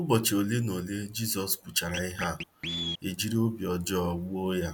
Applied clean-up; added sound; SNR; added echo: none; Scratching (performance technique); 10 dB; none.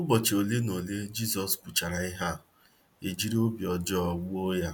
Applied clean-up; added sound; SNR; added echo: none; none; none; none.